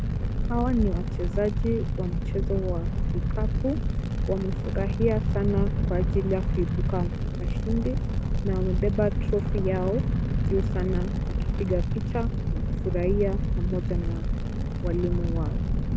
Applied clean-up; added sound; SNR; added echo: none; Fire; -5 dB; none.